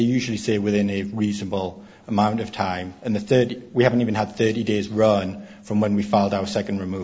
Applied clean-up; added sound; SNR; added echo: none; none; none; none.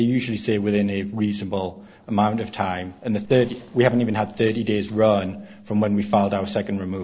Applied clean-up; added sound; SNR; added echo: neural separator model SepFormer DNS4.